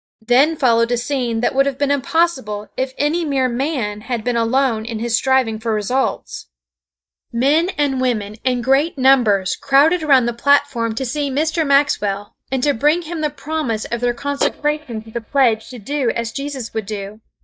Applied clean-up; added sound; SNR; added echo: neural mask model DeepFilterNet 3.